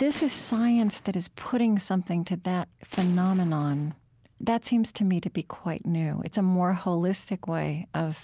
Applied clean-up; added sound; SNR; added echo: none; Gunshot, gunfire; 17 dB; none.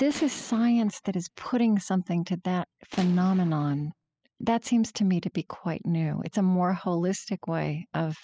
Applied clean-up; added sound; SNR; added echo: classical method spectral subtraction.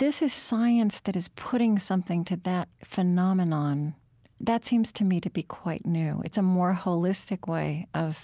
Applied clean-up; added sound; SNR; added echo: none; none; none; none.